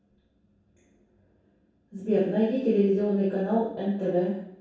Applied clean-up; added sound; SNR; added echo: none; none; none; reverberation time 0.7 s.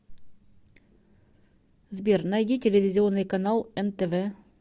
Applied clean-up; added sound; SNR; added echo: none; none; none; none.